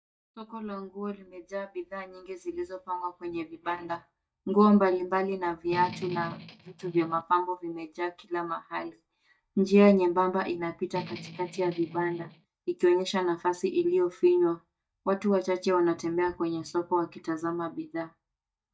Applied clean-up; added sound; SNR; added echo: neural mask model DeepFilterNet 3.